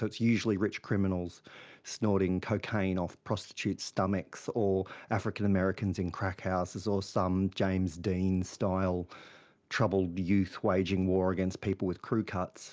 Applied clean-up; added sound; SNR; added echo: none; none; none; none.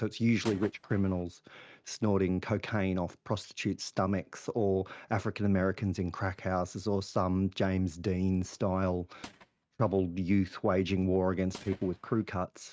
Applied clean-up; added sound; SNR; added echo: neural mask model RNNoise.